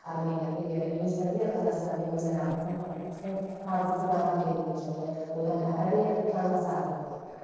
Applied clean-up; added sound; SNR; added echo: neural separator model SepFormer DNS4.